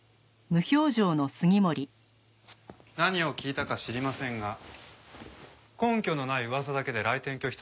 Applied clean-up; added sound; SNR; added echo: none; none; none; none.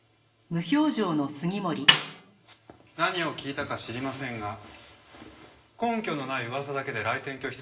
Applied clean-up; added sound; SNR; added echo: none; Snare drum; -5 dB; reverberation time 0.7 s.